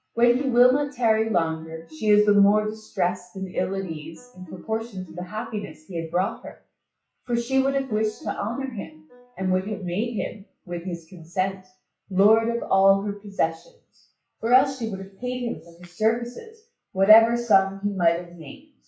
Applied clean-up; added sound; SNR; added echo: classical method WPE with log-MMSE.